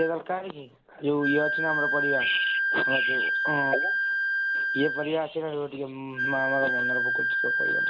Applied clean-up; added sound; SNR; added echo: none; Wind instrument, woodwind instrument; -3 dB; none.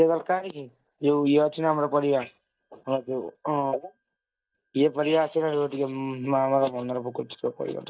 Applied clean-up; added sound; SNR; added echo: neural mask model DeepFilterNet 3.